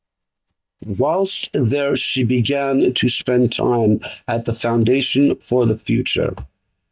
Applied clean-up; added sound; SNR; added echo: neural mask model DeepFilterNet 3.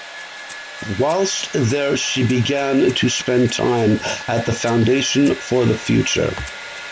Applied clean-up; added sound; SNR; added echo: none; Rattle (instrument) + Domestic sounds, home sounds; 14 dB; none.